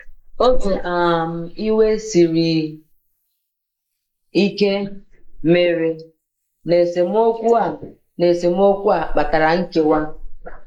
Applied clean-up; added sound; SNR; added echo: neural mask model Resemble Enhance denoiser.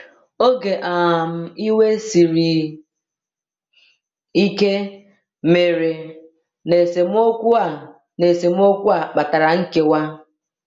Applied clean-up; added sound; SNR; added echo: none; none; none; none.